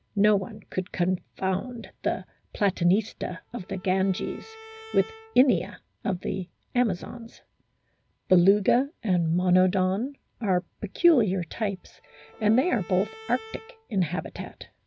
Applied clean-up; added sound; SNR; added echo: none; Brass instrument + Bowed string instrument; 20 dB; none.